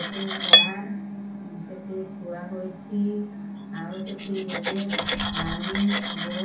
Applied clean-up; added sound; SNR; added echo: none; Cutlery, silverware; -3 dB; reverberation time 0.7 s.